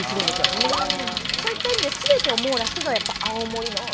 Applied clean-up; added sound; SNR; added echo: none; Bicycle; 0 dB; none.